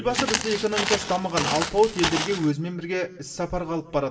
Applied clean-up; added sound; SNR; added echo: none; Walk, footsteps; 3 dB; reverberation time 0.8 s.